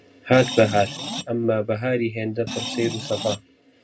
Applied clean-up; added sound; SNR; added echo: none; Screech; 8 dB; reverberation time 0.2 s.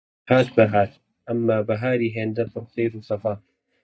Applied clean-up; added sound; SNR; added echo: neural mask model DeepFilterNet 3.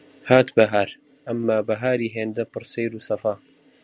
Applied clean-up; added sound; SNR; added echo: none; none; none; none.